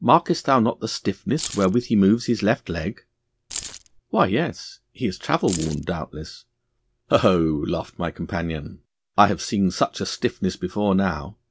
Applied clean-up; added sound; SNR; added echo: none; Keys jangling; 11 dB; none.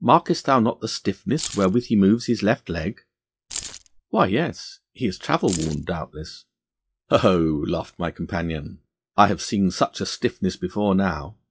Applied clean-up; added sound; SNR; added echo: classical method log-MMSE.